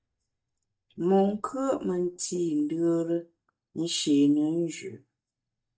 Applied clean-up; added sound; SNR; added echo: neural mask model DeepFilterNet 3.